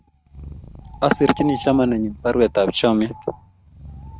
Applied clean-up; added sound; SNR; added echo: neural mask model RNNoise.